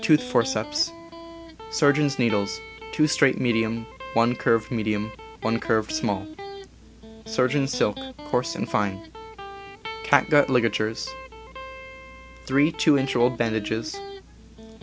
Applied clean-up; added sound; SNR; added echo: none; Electric guitar; 14 dB; none.